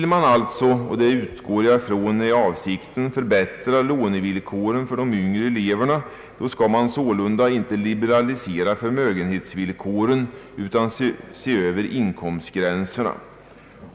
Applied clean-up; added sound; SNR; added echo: none; Bird; 14 dB; none.